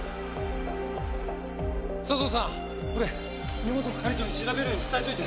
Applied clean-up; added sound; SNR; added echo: none; none; none; none.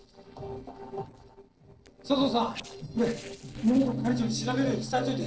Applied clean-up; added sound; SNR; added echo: neural separator model SepFormer DNS4.